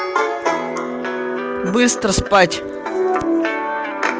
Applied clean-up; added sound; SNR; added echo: none; Wind instrument, woodwind instrument; 18 dB; none.